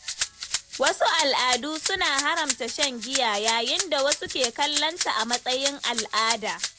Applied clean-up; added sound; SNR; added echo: none; Rattle (instrument); 5 dB; none.